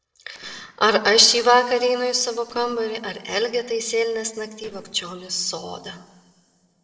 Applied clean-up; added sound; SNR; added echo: neural separator model SepFormer DNS4.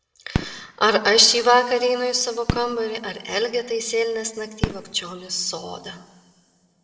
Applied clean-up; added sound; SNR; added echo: none; Fireworks; 11 dB; reverberation time 1.6 s.